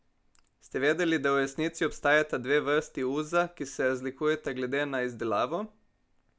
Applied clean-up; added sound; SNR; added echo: none; none; none; none.